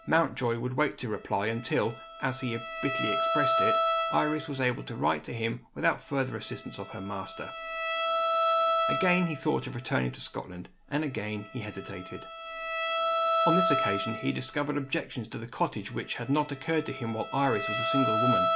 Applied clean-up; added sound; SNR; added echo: none; Bowed string instrument; 1 dB; none.